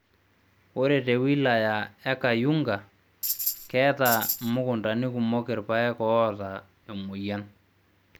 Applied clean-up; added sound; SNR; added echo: none; Tambourine; 4 dB; none.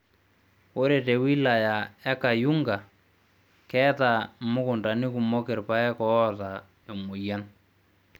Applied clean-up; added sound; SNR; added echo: none; none; none; none.